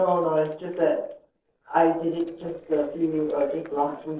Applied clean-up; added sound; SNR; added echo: neural separator model SepFormer DNS4.